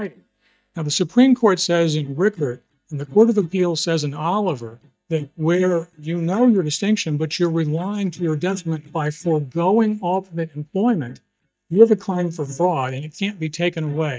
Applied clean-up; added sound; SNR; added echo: neural mask model DeepFilterNet 3.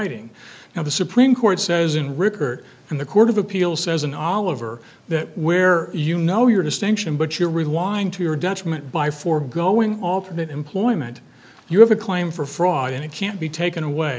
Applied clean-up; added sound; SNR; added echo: none; none; none; none.